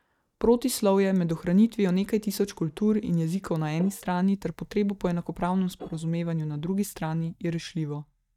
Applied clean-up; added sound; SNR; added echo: neural mask model DeepFilterNet 3.